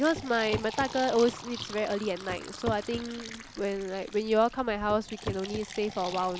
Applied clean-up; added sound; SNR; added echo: none; Fill (with liquid) + Walk, footsteps / Run / Wood; 11 dB; none.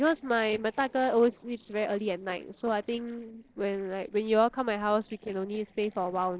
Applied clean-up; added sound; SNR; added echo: neural separator model SepFormer DNS4.